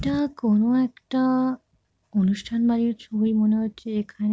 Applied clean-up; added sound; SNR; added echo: none; none; none; none.